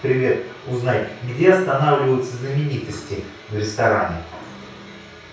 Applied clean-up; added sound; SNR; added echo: none; none; none; reverberation time 0.6 s.